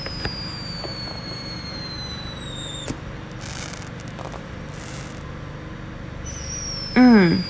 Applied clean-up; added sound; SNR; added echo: none; Fireworks; 12 dB; none.